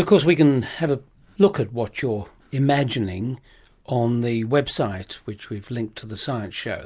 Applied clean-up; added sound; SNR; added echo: none; none; none; none.